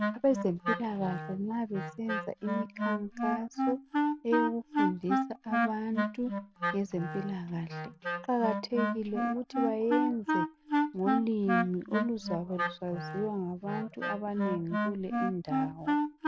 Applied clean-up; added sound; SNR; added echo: none; Wind instrument, woodwind instrument; 0 dB; none.